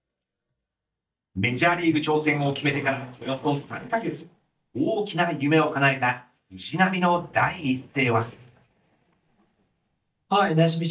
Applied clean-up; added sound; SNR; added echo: neural mask model DeepFilterNet 3.